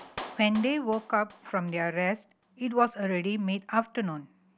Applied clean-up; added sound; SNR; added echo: none; Clapping; 19 dB; none.